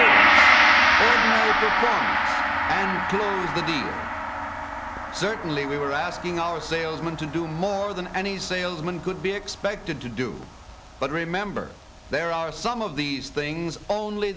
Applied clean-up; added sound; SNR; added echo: none; Gong; -4 dB; none.